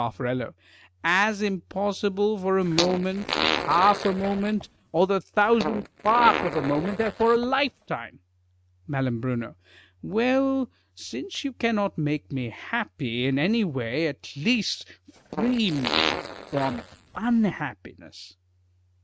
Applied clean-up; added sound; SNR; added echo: neural mask model RNNoise.